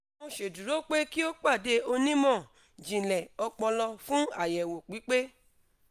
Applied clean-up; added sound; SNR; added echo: none; none; none; none.